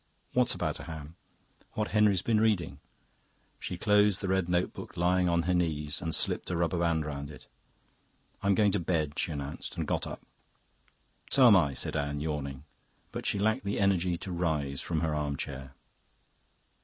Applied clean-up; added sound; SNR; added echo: none; none; none; none.